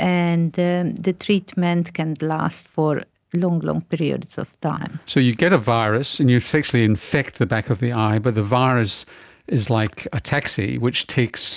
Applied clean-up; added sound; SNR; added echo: none; none; none; none.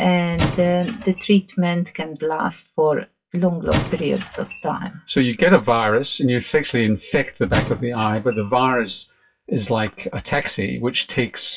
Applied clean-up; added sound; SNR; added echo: classical method WPE with log-MMSE.